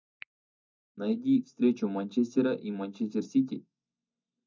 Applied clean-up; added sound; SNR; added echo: neural mask model DeepFilterNet 3.